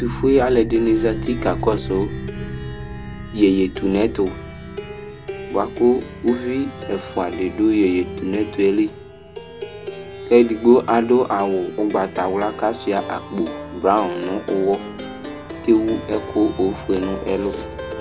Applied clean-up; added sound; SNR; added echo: none; Plucked string instrument; 11 dB; none.